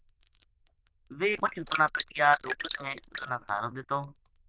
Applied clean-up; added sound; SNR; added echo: neural diffusion model UNIVERSE++.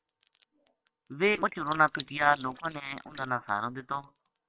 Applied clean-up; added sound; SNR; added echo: neural separator model SepFormer WHAM!.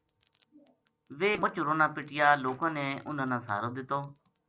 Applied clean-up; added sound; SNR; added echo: none; none; none; none.